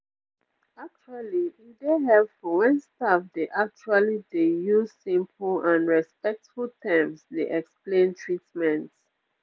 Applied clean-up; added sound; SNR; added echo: none; none; none; none.